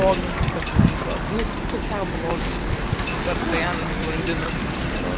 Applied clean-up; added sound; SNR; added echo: none; Wind; -2 dB; none.